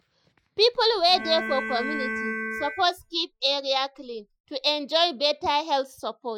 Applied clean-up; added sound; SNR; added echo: classical method Wiener filter.